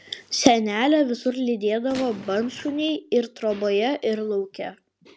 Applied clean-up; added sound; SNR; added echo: none; Gunshot, gunfire; 17 dB; none.